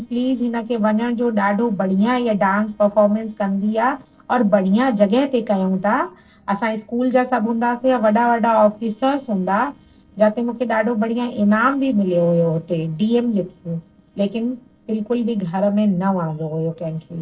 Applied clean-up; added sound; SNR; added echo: neural separator model SepFormer DNS4.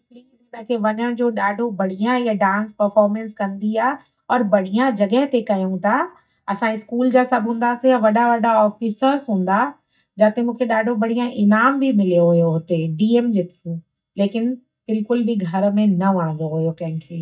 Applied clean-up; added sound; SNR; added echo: neural mask model DeepFilterNet 3.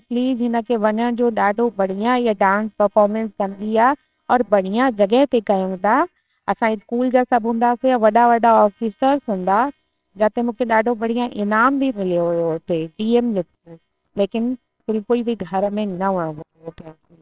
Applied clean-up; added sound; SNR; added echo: neural separator model SepFormer WHAMR!.